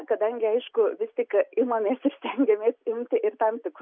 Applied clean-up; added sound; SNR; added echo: none; none; none; none.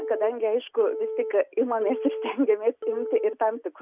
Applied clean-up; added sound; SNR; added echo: none; Telephone; 9 dB; none.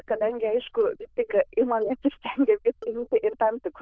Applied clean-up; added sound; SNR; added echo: neural diffusion model UNIVERSE++.